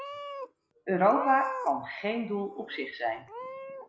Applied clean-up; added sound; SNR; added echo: none; Meow / Purr; 10 dB; none.